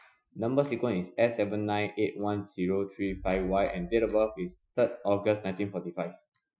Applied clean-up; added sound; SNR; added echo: classical method Wiener filter.